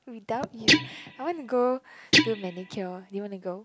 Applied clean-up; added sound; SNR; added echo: none; Guitar; -4 dB; none.